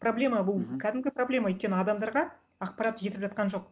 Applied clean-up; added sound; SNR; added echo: none; none; none; none.